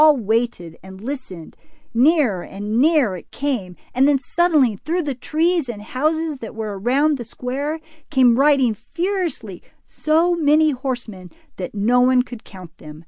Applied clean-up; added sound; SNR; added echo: none; none; none; none.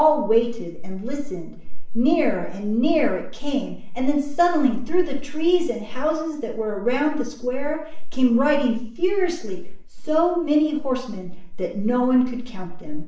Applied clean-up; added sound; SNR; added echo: none; none; none; reverberation time 0.6 s.